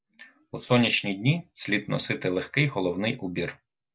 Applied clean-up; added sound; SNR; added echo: none; none; none; none.